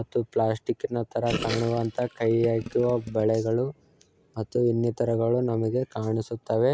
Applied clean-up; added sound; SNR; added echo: none; Gurgling; 11 dB; none.